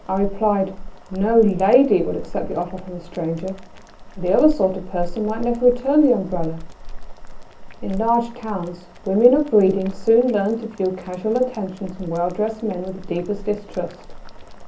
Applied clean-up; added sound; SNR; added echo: none; Boiling; 11 dB; reverberation time 0.3 s.